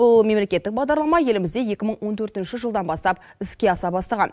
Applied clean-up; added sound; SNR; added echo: none; none; none; none.